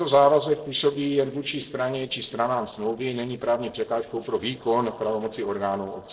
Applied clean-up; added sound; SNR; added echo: neural separator model SepFormer DNS4.